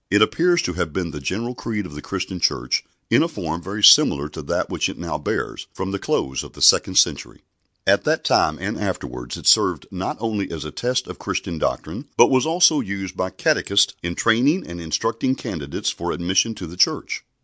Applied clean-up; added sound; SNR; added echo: none; none; none; none.